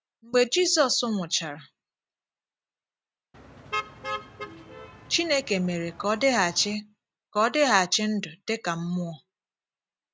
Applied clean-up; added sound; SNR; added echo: none; Motor vehicle (road); 11 dB; none.